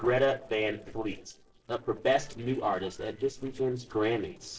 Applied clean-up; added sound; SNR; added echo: neural separator model SepFormer DNS4.